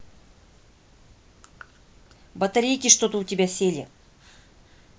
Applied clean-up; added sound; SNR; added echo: none; none; none; none.